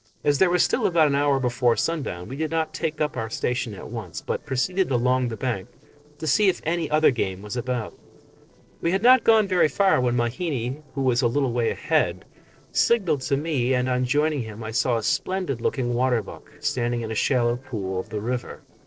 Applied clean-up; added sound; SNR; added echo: neural separator model SepFormer DNS4.